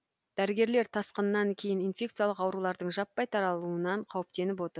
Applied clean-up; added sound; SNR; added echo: none; none; none; none.